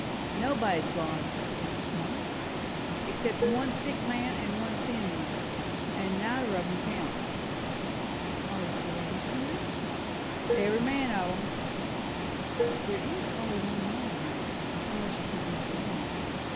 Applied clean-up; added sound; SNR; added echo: none; Water + Dishes, pots, and pans; -3 dB; none.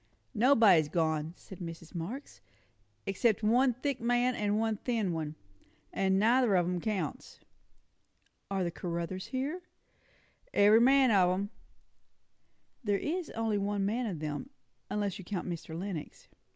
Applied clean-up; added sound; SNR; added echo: none; none; none; none.